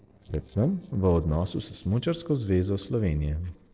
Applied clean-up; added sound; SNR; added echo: neural separator model SepFormer DNS4.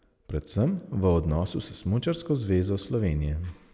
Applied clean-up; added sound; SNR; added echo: none; none; none; none.